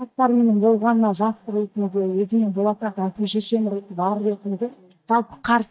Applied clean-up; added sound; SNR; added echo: neural mask model DeepFilterNet 3.